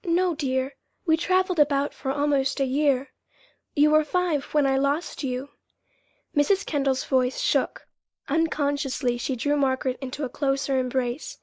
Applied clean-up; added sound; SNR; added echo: neural mask model Resemble Enhance denoiser.